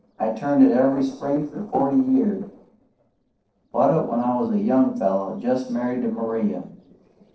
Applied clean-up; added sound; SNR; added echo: neural separator model SepFormer DNS4.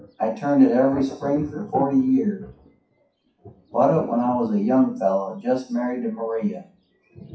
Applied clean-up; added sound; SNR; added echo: classical method WPE with log-MMSE.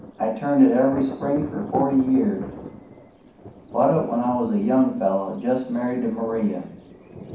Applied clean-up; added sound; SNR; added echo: none; Thunder; 14 dB; reverberation time 0.6 s.